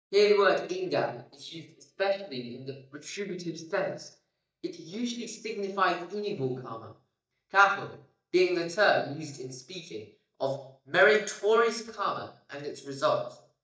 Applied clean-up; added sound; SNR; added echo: neural mask model DeepFilterNet 3.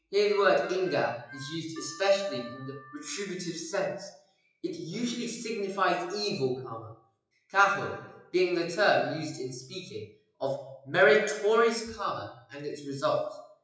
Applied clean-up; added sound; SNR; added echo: classical method WPE with log-MMSE.